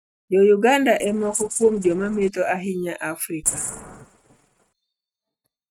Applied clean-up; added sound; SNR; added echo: neural mask model RNNoise.